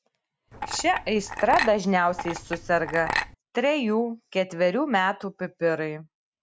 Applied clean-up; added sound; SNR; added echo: none; Chink, clink; 6 dB; none.